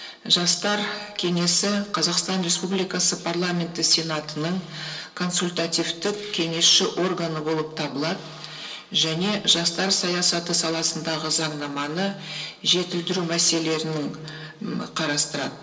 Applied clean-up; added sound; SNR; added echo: none; none; none; reverberation time 0.2 s.